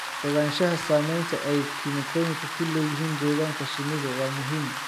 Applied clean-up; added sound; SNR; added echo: none; Rain; 6 dB; none.